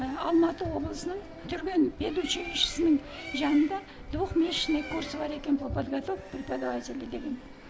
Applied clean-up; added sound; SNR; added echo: none; Bird; 14 dB; none.